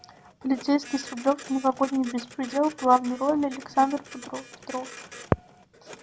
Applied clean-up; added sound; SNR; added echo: none; Printer; 17 dB; none.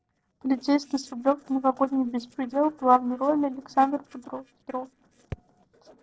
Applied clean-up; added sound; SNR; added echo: neural separator model SepFormer DNS4.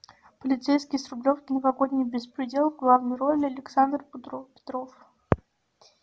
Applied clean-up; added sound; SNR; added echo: none; none; none; none.